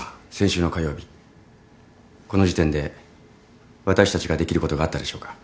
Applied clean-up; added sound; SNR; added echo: none; none; none; none.